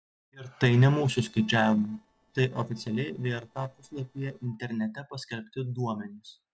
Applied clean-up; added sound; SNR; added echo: neural separator model SepFormer DNS4.